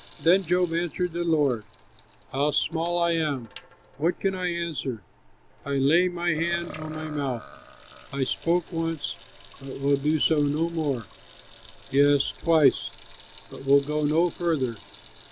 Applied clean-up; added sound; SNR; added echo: none; Burping, eructation + Sink (filling or washing) / Water tap, faucet; 18 dB; none.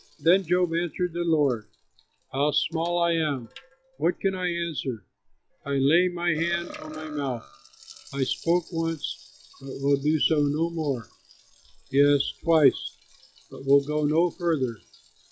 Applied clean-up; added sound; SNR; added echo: classical method log-MMSE.